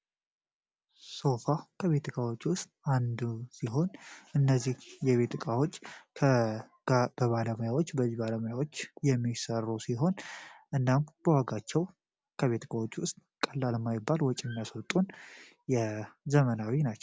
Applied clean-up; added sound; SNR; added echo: none; none; none; none.